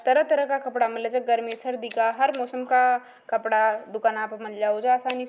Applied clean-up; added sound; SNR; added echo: none; Scissors; 14 dB; none.